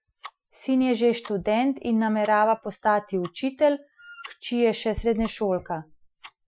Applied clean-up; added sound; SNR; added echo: classical method Wiener filter.